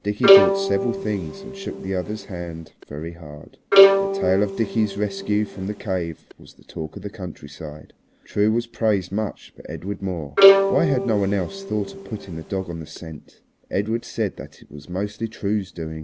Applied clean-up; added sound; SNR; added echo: none; Bowed string instrument; -5 dB; none.